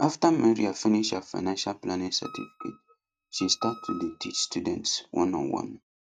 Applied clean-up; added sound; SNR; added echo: neural mask model RNNoise.